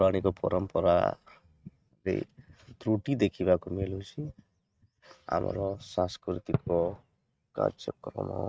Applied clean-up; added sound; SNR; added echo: neural mask model RNNoise.